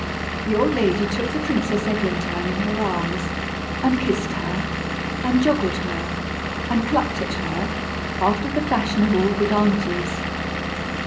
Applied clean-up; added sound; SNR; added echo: none; Engine / Vehicle; 2 dB; reverberation time 0.5 s.